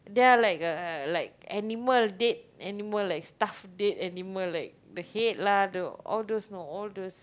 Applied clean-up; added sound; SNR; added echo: none; none; none; none.